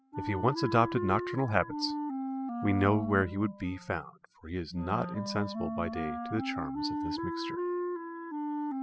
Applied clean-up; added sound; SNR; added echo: classical method spectral subtraction.